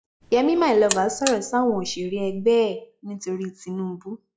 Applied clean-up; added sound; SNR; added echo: classical method log-MMSE.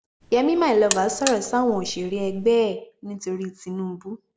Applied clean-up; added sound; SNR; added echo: none; Alarm; 10 dB; none.